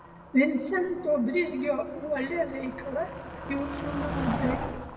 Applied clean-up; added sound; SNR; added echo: none; Motor vehicle (road); 8 dB; reverberation time 1.2 s.